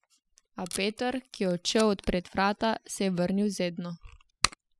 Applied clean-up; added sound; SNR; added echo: classical method spectral subtraction.